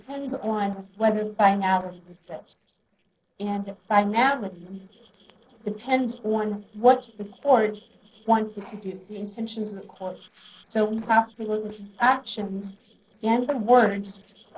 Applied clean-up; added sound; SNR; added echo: neural separator model SepFormer DNS4.